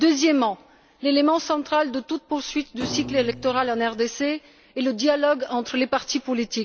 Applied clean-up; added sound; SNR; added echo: none; Thump, thud; 12 dB; none.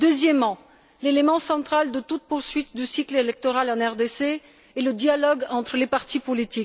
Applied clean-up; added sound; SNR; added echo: none; none; none; none.